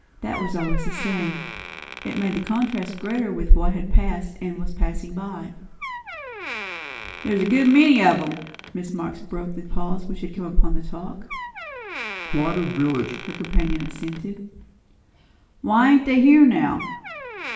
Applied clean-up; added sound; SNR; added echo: none; Door; 16 dB; reverberation time 0.8 s.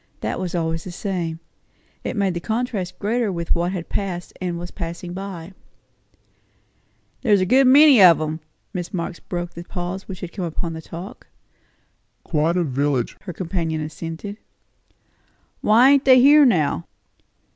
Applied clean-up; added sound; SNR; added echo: none; none; none; none.